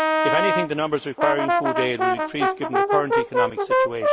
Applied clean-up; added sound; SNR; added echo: none; Brass instrument; -5 dB; none.